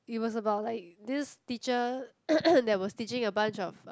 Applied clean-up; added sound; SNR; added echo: none; none; none; none.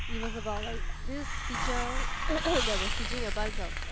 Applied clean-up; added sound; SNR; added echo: none; Hiss; -5 dB; none.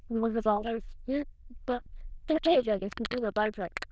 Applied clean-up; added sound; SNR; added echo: neural diffusion model UNIVERSE++.